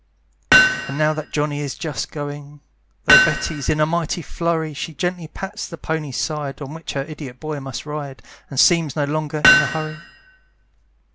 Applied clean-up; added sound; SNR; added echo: none; Hammer; -4 dB; none.